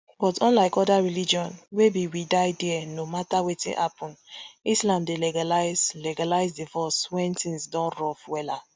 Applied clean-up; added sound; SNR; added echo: none; none; none; none.